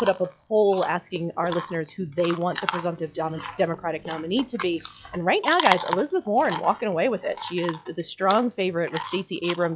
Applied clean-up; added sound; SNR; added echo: classical method log-MMSE.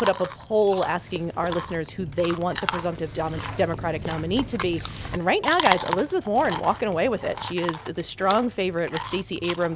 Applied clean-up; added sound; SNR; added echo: none; Chewing, mastication; 8 dB; none.